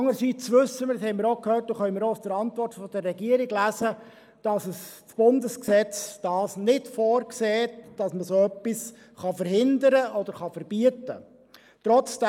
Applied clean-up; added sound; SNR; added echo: neural mask model Resemble Enhance denoiser.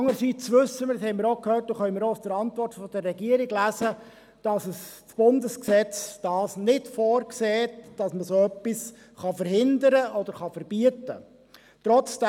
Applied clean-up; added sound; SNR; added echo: none; Snare drum; 18 dB; none.